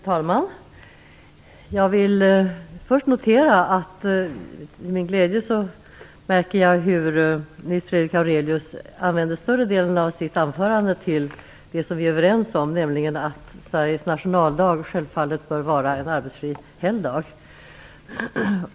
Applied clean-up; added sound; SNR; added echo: none; none; none; none.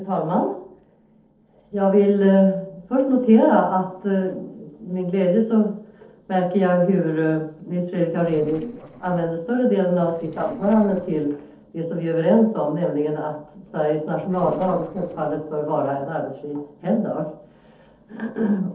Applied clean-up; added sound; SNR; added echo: neural separator model SepFormer DNS4.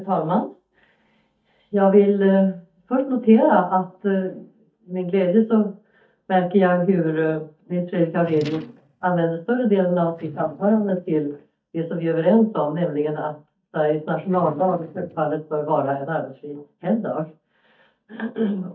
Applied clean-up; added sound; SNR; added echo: neural mask model DeepFilterNet 3.